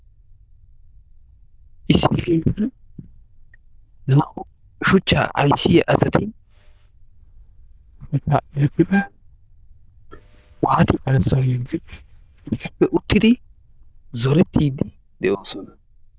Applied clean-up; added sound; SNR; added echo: neural diffusion model UNIVERSE++.